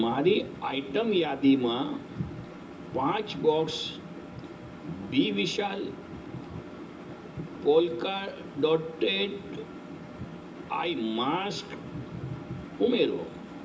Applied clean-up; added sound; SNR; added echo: none; Engine; 18 dB; reverberation time 0.2 s.